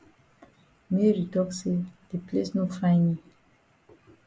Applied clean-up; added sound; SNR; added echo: none; none; none; none.